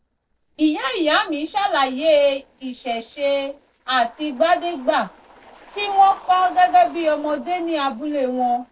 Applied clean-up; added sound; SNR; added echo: neural separator model SepFormer DNS4.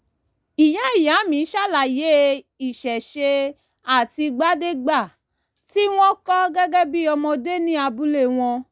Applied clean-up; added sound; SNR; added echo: none; none; none; none.